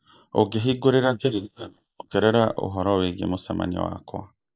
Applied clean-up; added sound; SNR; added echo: neural mask model Resemble Enhance denoiser.